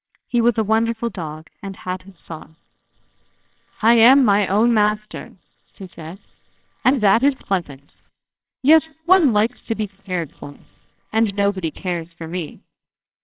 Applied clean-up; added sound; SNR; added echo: neural separator model SepFormer WHAMR!.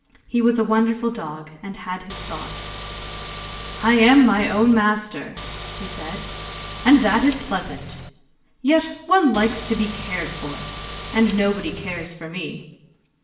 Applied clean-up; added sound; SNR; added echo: none; Car; 11 dB; reverberation time 0.8 s.